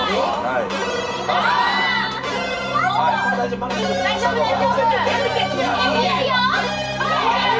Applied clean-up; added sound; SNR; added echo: none; none; none; reverberation time 0.1 s.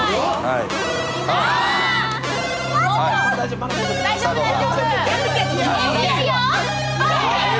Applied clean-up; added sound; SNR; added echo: none; none; none; none.